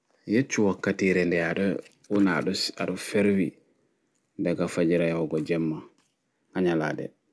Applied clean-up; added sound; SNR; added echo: none; none; none; none.